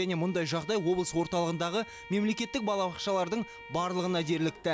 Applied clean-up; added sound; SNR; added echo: none; Bowed string instrument; 18 dB; none.